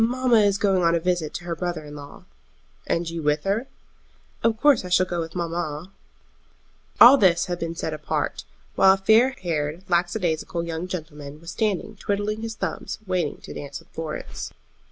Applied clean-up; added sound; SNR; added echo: none; none; none; none.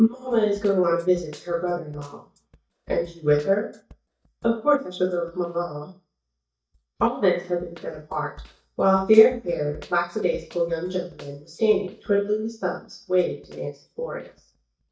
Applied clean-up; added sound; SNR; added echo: neural mask model DeepFilterNet 3.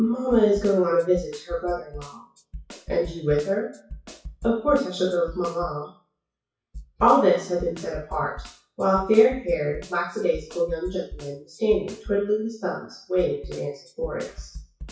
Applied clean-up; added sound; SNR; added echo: classical method WPE with log-MMSE.